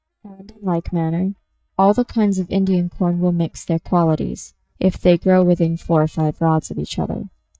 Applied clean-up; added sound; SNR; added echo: neural mask model DeepFilterNet 3.